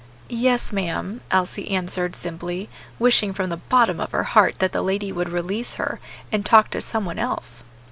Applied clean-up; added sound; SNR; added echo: none; none; none; none.